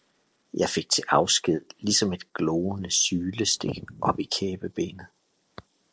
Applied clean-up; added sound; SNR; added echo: neural separator model SepFormer DNS4.